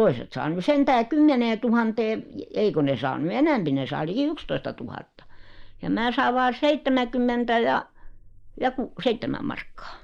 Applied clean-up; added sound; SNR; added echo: neural mask model Resemble Enhance denoiser.